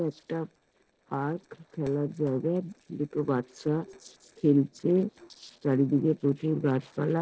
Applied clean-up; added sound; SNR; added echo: neural separator model SepFormer DNS4.